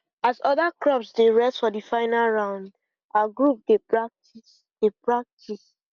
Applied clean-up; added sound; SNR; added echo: none; none; none; none.